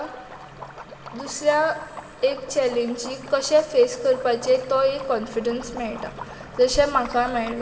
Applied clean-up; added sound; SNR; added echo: none; Liquid; 18 dB; reverberation time 2.9 s.